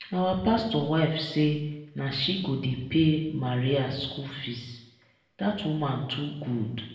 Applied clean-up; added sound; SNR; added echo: none; none; none; reverberation time 0.8 s.